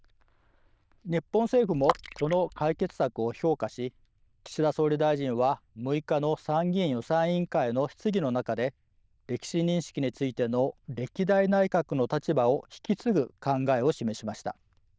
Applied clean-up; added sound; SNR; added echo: neural diffusion model UNIVERSE++.